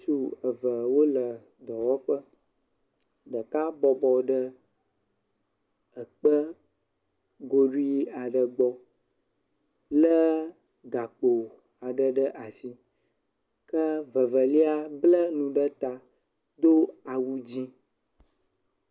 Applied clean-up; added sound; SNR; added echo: none; none; none; none.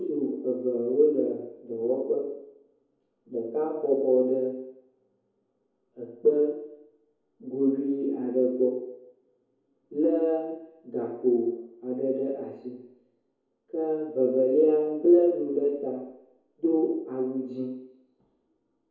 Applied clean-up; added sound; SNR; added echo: none; none; none; reverberation time 0.9 s.